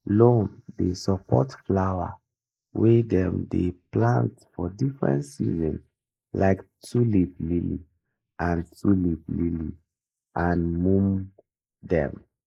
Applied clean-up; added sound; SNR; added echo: neural mask model Resemble Enhance denoiser.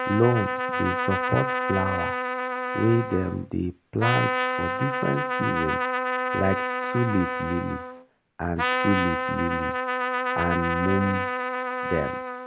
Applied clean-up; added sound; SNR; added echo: none; Trumpet; 0 dB; none.